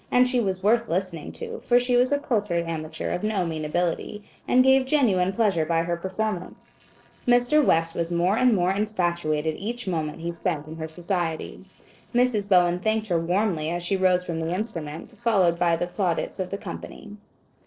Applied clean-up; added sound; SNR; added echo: neural separator model SepFormer DNS4.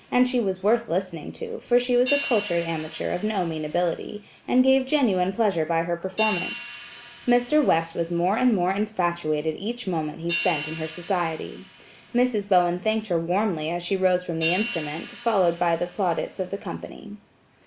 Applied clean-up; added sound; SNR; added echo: none; Hi-hat; 14 dB; none.